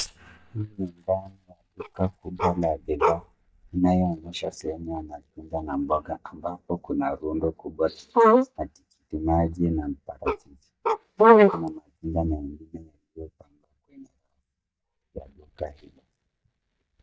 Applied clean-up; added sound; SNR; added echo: neural mask model DeepFilterNet 3.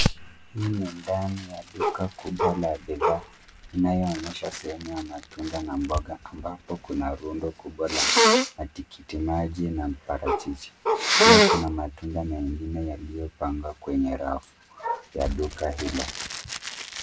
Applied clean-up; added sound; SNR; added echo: none; Bark + Sneeze; -2 dB; none.